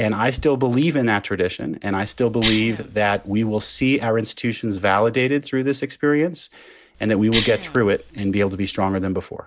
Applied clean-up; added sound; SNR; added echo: none; Cough; 12 dB; none.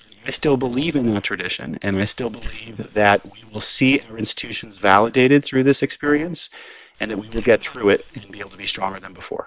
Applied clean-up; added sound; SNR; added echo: neural separator model SepFormer WHAM!.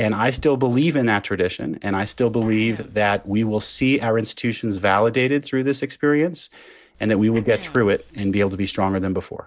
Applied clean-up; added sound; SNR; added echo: neural separator model SepFormer DNS4.